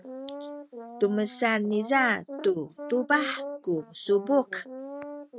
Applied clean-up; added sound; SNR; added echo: neural mask model RNNoise.